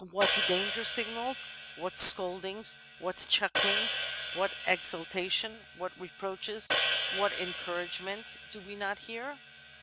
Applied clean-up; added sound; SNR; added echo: none; Hi-hat; 0 dB; none.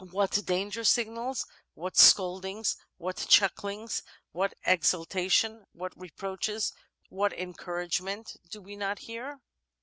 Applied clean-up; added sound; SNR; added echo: none; none; none; none.